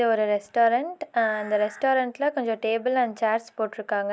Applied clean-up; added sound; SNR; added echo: none; none; none; none.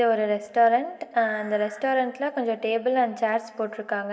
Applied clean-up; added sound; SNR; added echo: none; none; none; reverberation time 1.3 s.